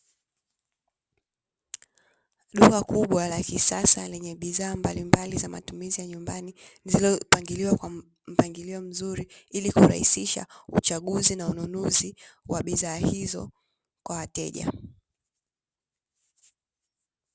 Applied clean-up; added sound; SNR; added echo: none; none; none; none.